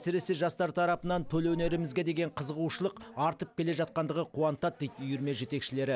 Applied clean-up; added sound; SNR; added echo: none; Wind; 10 dB; none.